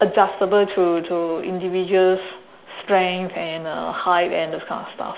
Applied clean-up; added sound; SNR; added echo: none; none; none; none.